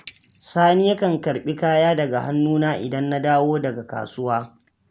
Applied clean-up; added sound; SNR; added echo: none; Bicycle bell; 11 dB; none.